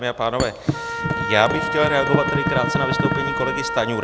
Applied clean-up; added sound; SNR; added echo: none; Thump, thud + Trumpet; 0 dB; none.